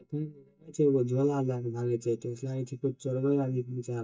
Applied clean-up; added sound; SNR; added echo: neural mask model DeepFilterNet 3.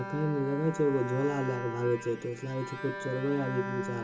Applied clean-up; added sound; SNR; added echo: none; Bowed string instrument; 8 dB; reverberation time 0.2 s.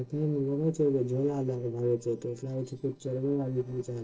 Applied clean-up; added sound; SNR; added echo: neural separator model SepFormer DNS4.